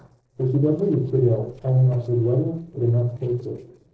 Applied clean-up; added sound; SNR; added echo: neural separator model SepFormer DNS4.